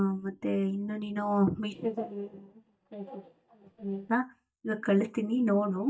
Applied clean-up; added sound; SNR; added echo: neural mask model DeepFilterNet 3.